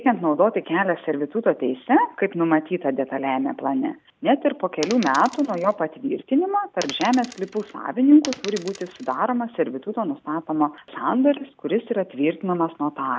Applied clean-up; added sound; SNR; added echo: none; Coin (dropping); 15 dB; none.